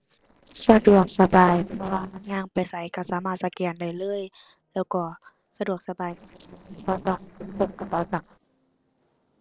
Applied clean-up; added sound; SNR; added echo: neural separator model SepFormer DNS4.